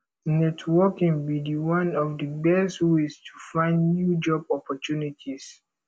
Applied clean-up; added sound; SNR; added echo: none; none; none; none.